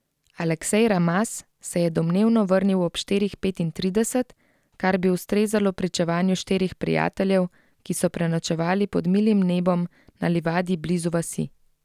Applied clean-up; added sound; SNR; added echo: none; none; none; none.